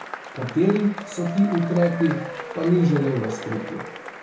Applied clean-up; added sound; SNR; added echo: none; Applause / Crowd / Cheering; 11 dB; reverberation time 0.7 s.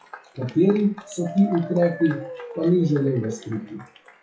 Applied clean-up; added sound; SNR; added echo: classical method WPE with log-MMSE.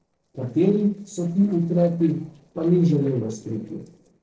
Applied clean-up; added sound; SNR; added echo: neural separator model SepFormer DNS4.